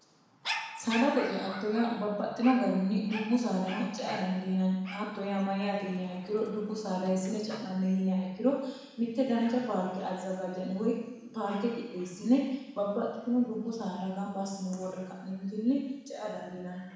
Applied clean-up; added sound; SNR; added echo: none; Dog; 16 dB; reverberation time 1.1 s.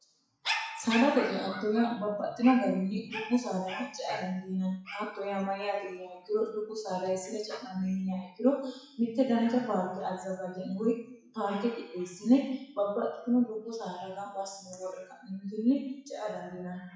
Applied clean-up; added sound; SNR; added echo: classical method WPE with log-MMSE.